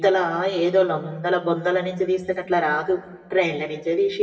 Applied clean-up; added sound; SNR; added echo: none; none; none; reverberation time 1.4 s.